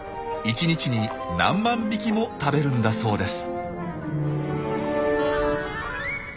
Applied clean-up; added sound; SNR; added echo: none; none; none; none.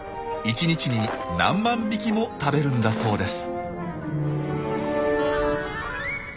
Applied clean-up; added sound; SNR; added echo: none; Shatter; 16 dB; none.